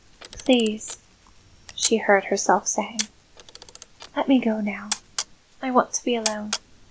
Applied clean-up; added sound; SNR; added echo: none; Camera; 11 dB; none.